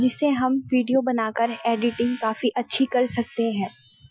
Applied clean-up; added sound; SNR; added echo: classical method Wiener filter.